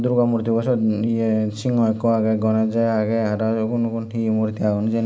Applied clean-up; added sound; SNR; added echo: none; none; none; none.